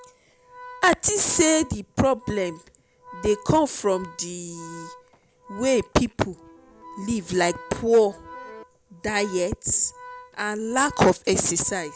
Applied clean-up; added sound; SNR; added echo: none; Accordion + Organ; 20 dB; none.